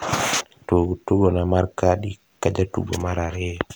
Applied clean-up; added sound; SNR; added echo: none; none; none; none.